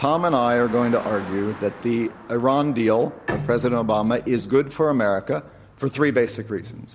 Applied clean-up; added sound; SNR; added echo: none; Car passing by + Bowed string instrument; 15 dB; none.